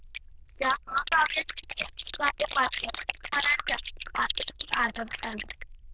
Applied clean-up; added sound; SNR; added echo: neural diffusion model UNIVERSE++.